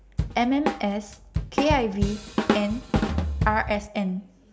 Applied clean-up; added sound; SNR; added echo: none; Drum / Drum kit; 0 dB; none.